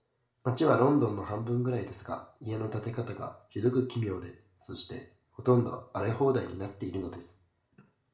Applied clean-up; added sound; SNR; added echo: none; none; none; reverberation time 0.4 s.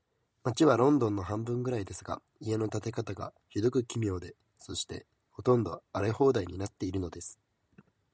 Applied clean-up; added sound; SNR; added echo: none; none; none; none.